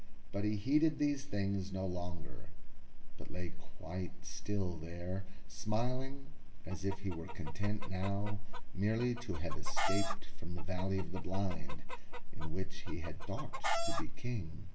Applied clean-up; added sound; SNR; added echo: none; Chicken, rooster; 15 dB; reverberation time 0.8 s.